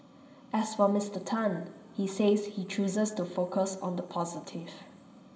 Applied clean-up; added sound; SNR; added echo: none; none; none; reverberation time 2.9 s.